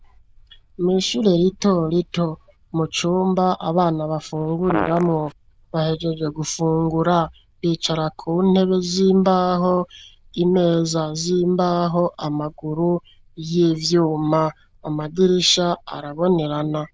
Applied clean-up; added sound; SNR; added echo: neural diffusion model UNIVERSE++.